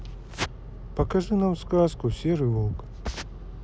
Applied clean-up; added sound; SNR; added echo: none; none; none; none.